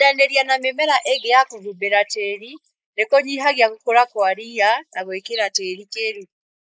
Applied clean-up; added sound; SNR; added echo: neural mask model Resemble Enhance denoiser.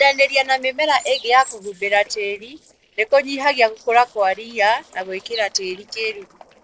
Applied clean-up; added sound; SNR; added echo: neural separator model SepFormer DNS4.